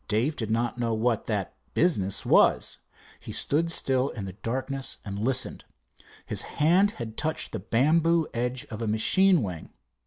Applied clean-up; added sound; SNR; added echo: none; none; none; none.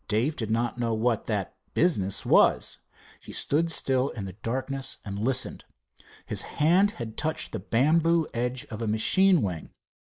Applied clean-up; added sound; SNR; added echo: neural mask model Resemble Enhance denoiser.